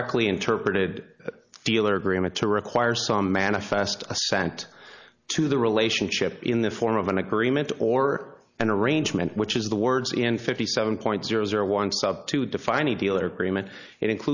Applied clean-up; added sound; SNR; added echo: none; none; none; none.